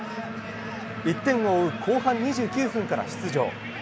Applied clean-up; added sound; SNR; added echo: none; none; none; none.